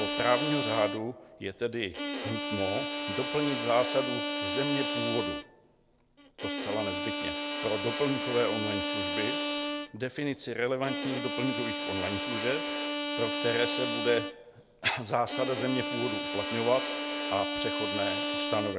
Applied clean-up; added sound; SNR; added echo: none; Bowed string instrument; 1 dB; none.